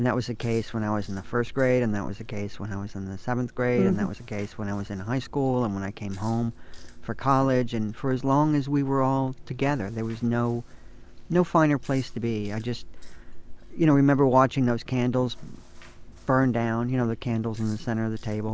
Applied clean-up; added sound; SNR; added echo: none; Chewing, mastication; 12 dB; none.